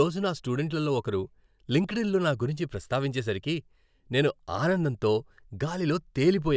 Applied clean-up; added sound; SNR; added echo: none; none; none; none.